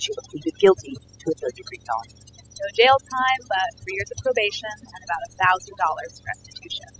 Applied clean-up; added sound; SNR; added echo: classical method spectral subtraction.